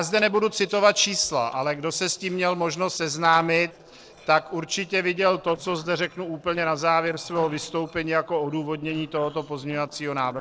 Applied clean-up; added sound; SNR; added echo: neural separator model SepFormer DNS4.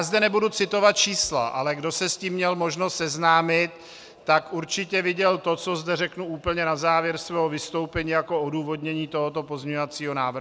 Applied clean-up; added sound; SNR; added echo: none; none; none; none.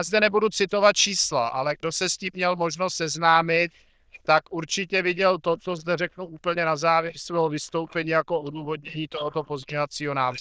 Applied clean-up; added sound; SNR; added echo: neural diffusion model UNIVERSE++.